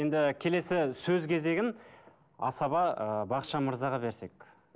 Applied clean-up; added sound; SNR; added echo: none; none; none; none.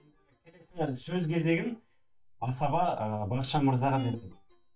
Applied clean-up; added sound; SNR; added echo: neural mask model DeepFilterNet 3.